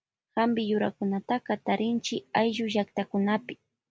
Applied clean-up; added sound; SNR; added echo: none; none; none; none.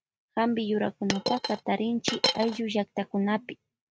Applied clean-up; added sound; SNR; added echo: neural mask model RNNoise.